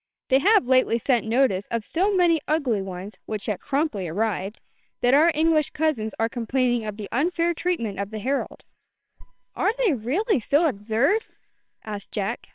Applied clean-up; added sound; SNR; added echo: neural separator model SepFormer WHAMR!.